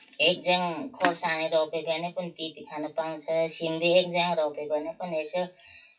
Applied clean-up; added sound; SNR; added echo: classical method WPE with log-MMSE.